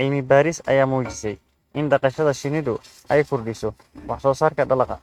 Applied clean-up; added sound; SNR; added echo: neural mask model RNNoise.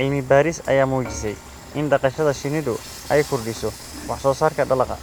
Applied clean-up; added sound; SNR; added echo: none; Frying (food) / Dishes, pots, and pans; 16 dB; none.